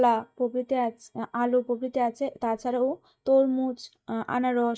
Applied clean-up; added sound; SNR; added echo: neural mask model DeepFilterNet 3.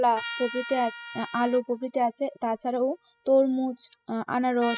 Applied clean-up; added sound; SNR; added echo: classical method spectral subtraction.